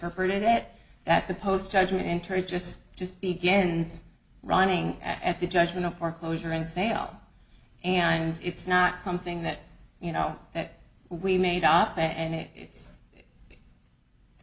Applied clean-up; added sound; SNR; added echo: none; none; none; none.